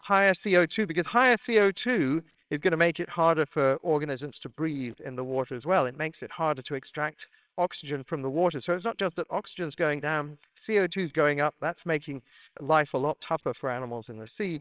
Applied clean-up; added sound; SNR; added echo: neural separator model SepFormer WHAMR!.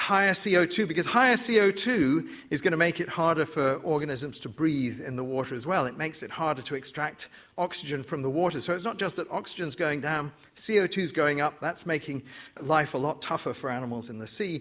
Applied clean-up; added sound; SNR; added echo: none; none; none; none.